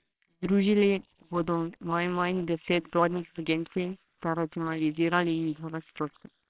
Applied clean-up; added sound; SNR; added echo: neural separator model SepFormer WHAMR!.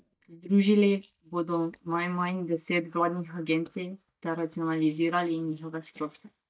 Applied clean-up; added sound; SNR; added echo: neural mask model DeepFilterNet 3.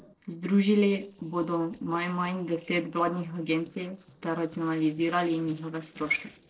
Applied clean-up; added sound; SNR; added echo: neural separator model SepFormer DNS4.